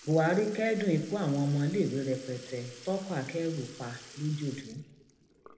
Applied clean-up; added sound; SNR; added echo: none; Sink (filling or washing) / Liquid; 19 dB; reverberation time 0.9 s.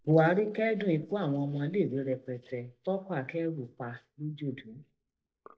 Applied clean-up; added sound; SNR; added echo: neural mask model DeepFilterNet 3.